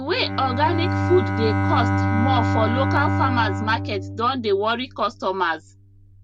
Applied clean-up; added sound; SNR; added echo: none; Bowed string instrument; 0 dB; none.